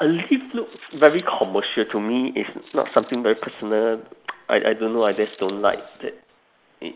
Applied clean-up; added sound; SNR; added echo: neural mask model Resemble Enhance denoiser.